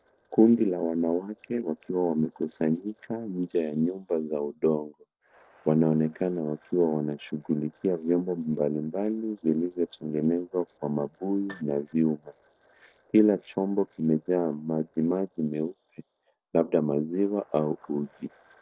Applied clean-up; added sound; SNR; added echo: neural separator model SepFormer DNS4.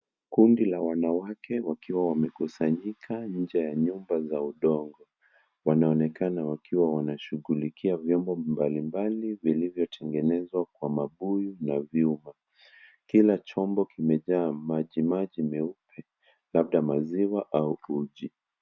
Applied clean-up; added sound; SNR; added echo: none; none; none; none.